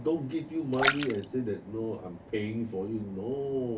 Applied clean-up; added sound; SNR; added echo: none; Splash, splatter; 3 dB; none.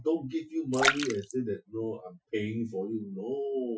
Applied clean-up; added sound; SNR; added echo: classical method Wiener filter.